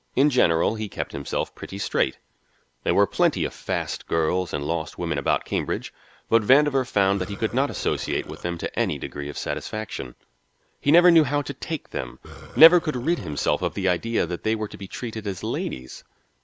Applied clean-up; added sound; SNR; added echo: none; Burping, eructation; 18 dB; none.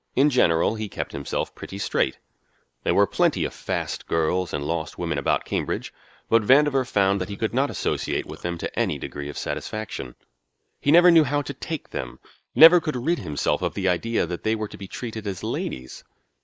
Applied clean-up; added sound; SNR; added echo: neural mask model Resemble Enhance denoiser.